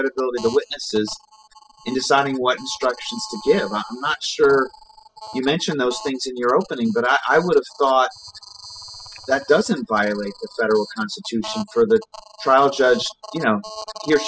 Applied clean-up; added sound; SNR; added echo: classical method spectral subtraction.